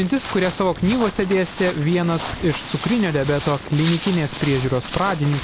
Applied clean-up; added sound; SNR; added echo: none; Walk, footsteps; 6 dB; none.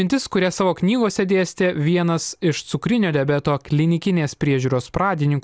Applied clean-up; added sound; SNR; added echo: none; none; none; none.